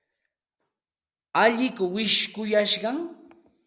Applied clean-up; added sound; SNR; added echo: none; none; none; none.